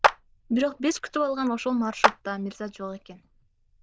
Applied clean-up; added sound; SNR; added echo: neural diffusion model UNIVERSE++.